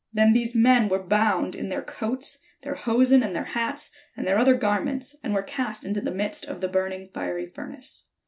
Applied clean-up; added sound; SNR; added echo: none; none; none; none.